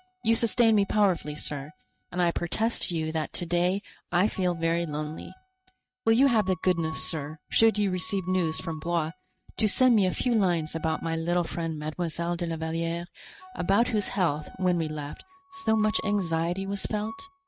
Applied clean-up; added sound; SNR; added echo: neural mask model RNNoise.